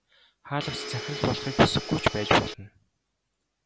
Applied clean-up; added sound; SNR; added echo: none; Domestic sounds, home sounds; 9 dB; none.